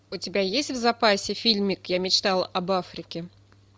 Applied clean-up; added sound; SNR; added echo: none; none; none; none.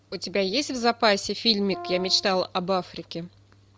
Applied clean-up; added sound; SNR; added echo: none; Brass instrument; 14 dB; none.